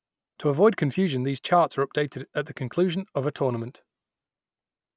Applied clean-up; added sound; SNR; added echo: none; none; none; none.